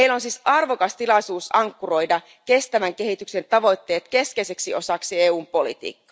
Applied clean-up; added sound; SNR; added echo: none; none; none; none.